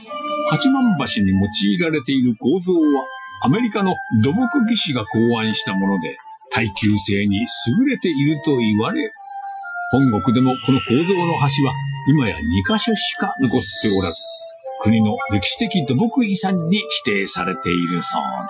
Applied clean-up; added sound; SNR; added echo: classical method Wiener filter.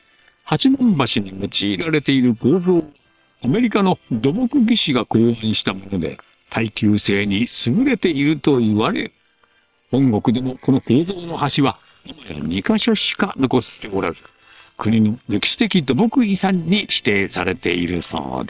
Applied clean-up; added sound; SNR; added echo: neural separator model SepFormer WHAM!.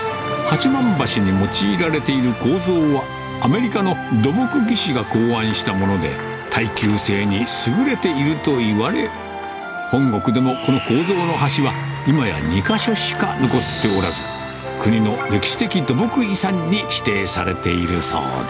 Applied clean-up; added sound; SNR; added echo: none; Mechanisms + Applause; 20 dB; none.